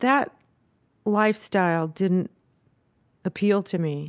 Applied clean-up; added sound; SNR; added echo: none; none; none; none.